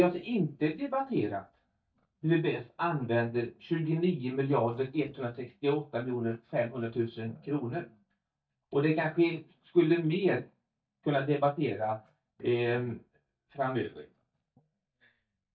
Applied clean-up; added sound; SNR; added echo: neural mask model DeepFilterNet 3.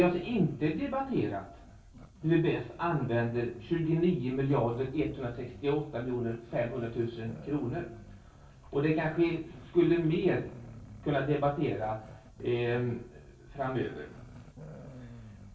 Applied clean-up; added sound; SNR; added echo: none; Growling; 18 dB; reverberation time 0.2 s.